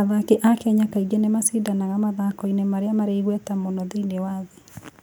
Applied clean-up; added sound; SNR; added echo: none; none; none; none.